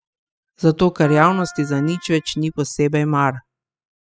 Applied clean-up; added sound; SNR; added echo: classical method spectral subtraction.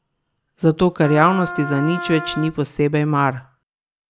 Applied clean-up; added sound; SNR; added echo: none; Wind instrument, woodwind instrument; 10 dB; none.